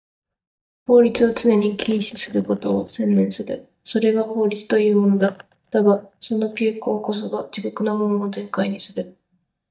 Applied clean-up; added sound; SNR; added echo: neural mask model DeepFilterNet 3.